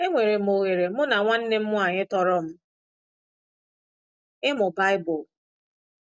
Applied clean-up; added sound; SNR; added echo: none; none; none; none.